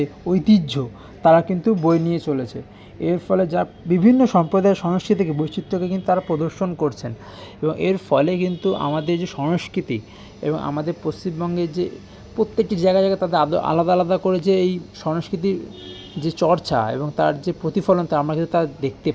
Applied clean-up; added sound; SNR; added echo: none; none; none; none.